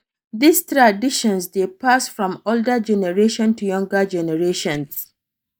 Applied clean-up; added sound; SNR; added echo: neural mask model DeepFilterNet 3.